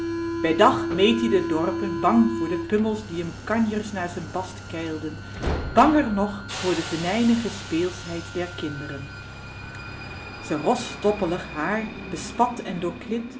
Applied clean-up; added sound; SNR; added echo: none; Subway, metro, underground; 7 dB; none.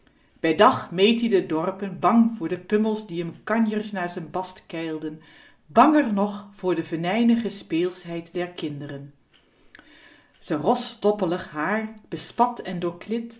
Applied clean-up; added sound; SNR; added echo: none; none; none; none.